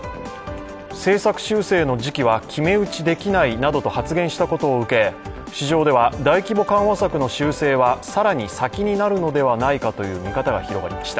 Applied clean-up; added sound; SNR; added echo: none; none; none; none.